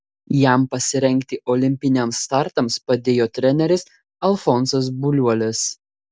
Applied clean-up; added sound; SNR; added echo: none; none; none; none.